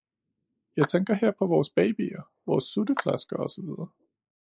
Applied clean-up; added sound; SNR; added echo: neural mask model Resemble Enhance denoiser.